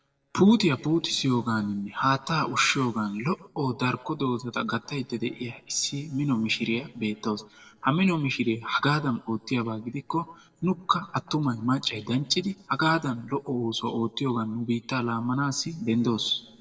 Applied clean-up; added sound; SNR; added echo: neural separator model SepFormer DNS4.